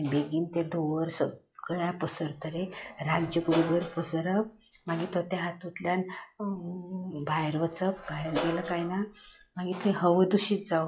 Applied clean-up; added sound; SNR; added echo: classical method log-MMSE.